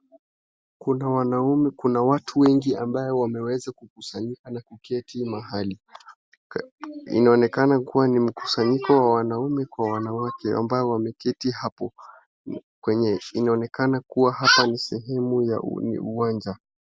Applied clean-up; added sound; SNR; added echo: none; none; none; none.